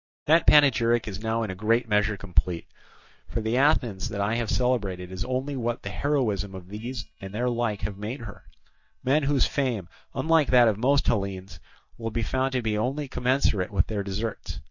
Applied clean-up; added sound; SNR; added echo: neural mask model DeepFilterNet 3.